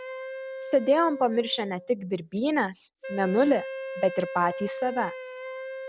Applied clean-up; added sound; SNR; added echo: none; Wind instrument, woodwind instrument; 10 dB; none.